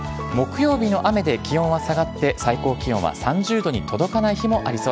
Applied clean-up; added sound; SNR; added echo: none; none; none; none.